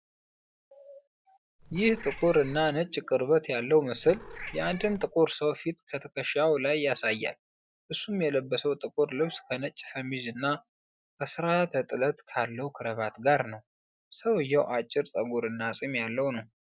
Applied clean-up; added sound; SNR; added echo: none; Meow / Purr; 13 dB; none.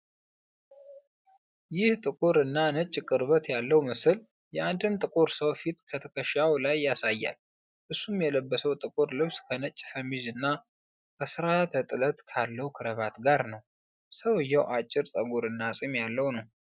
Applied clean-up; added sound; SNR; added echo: none; none; none; none.